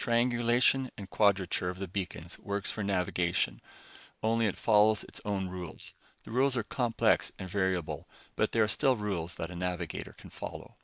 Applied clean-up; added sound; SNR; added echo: neural mask model Resemble Enhance denoiser.